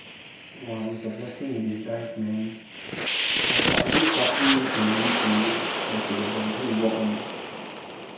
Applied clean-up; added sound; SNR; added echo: none; Fire; -1 dB; reverberation time 0.7 s.